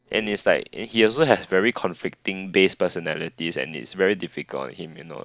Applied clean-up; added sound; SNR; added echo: neural separator model SepFormer DNS4.